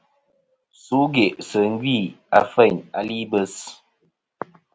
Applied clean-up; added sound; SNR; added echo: none; none; none; none.